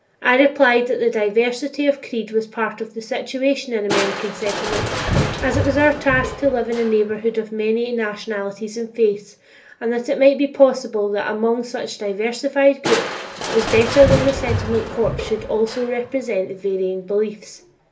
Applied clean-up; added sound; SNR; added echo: none; Crushing; 8 dB; reverberation time 0.3 s.